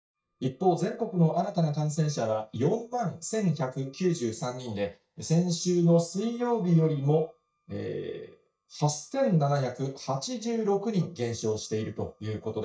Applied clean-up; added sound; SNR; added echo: neural mask model DeepFilterNet 3.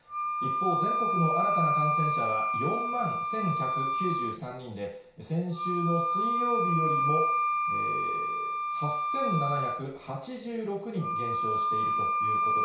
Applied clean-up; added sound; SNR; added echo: none; Wind instrument, woodwind instrument; -4 dB; reverberation time 0.6 s.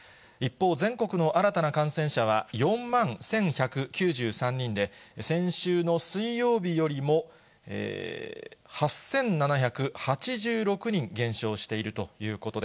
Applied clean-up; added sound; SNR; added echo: none; none; none; none.